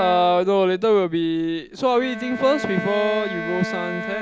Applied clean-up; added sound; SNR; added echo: none; Bowed string instrument; 11 dB; none.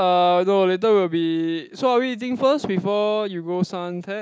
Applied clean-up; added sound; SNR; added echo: none; none; none; none.